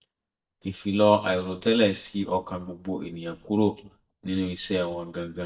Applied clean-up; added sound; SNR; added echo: neural mask model DeepFilterNet 3.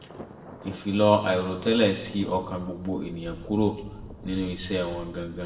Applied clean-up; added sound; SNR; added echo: none; Thunder; 16 dB; reverberation time 0.9 s.